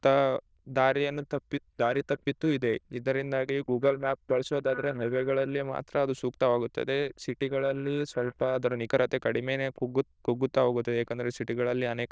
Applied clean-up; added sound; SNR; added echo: neural diffusion model UNIVERSE++.